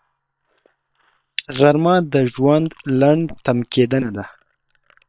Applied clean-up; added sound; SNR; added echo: neural separator model SepFormer WHAM!.